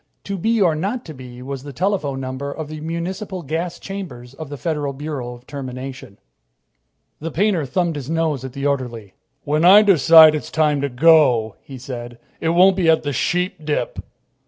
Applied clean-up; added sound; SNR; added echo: none; none; none; none.